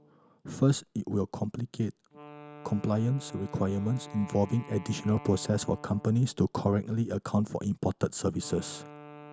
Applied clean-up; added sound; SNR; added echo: none; Wind instrument, woodwind instrument; 19 dB; none.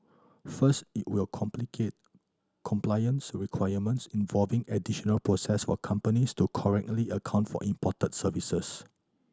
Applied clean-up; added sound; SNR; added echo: none; none; none; none.